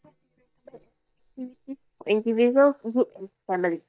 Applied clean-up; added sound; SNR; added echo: neural mask model DeepFilterNet 3.